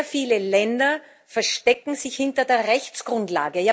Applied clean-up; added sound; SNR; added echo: none; none; none; none.